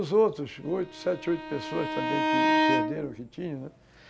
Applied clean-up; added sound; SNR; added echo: none; Bowed string instrument; -2 dB; none.